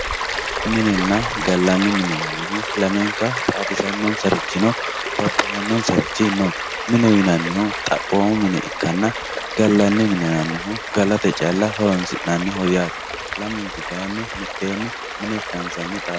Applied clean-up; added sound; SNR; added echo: none; Stream; 6 dB; none.